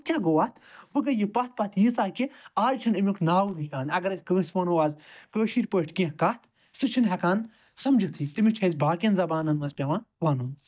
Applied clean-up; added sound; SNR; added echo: neural mask model DeepFilterNet 3.